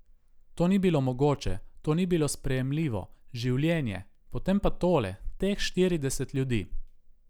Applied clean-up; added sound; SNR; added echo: none; none; none; none.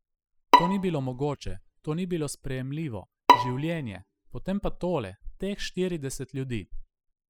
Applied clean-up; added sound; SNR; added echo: classical method spectral subtraction.